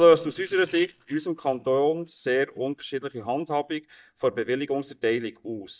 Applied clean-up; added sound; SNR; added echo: neural mask model DeepFilterNet 3.